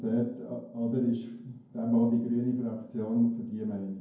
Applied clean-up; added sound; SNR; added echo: none; none; none; reverberation time 0.9 s.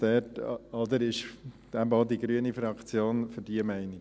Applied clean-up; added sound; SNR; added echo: none; none; none; none.